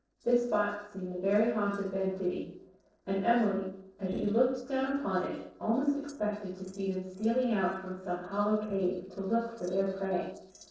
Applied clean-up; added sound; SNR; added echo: neural separator model SepFormer DNS4.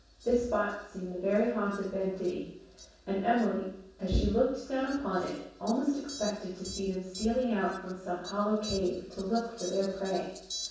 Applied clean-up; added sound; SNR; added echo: none; Fowl; 17 dB; reverberation time 0.7 s.